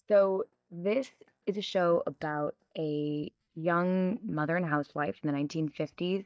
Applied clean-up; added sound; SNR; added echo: neural mask model DeepFilterNet 3.